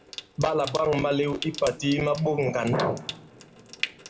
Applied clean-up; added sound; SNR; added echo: none; Trickle, dribble / Sink (filling or washing) / Water tap, faucet; 14 dB; reverberation time 1.3 s.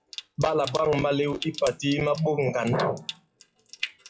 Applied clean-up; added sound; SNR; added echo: classical method WPE with log-MMSE.